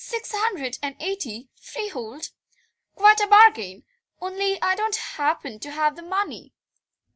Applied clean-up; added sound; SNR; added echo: none; none; none; none.